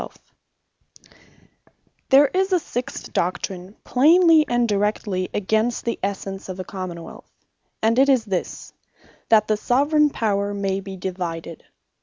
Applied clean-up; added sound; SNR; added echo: none; none; none; none.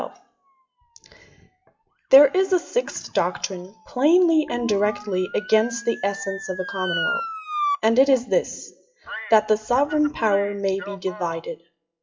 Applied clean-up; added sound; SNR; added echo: classical method WPE with log-MMSE.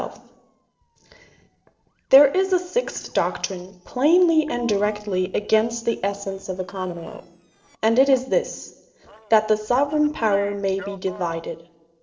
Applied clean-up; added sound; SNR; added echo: neural separator model SepFormer DNS4.